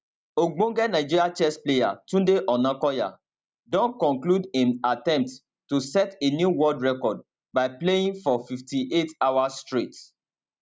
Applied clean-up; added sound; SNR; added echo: none; none; none; none.